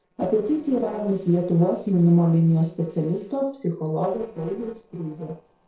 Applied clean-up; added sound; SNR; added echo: neural separator model SepFormer DNS4.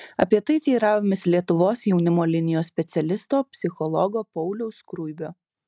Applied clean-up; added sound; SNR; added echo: none; none; none; none.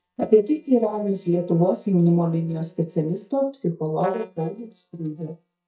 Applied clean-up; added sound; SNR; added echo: neural mask model DeepFilterNet 3.